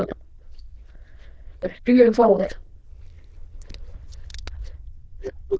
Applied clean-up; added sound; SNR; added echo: neural diffusion model UNIVERSE++.